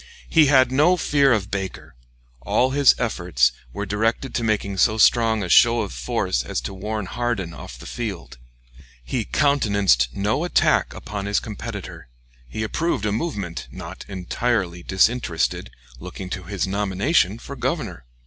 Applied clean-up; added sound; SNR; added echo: none; none; none; none.